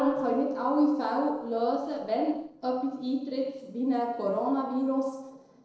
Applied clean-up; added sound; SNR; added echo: neural separator model SepFormer DNS4.